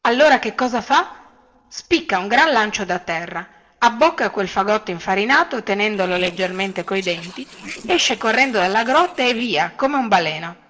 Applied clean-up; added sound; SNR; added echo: neural separator model SepFormer DNS4.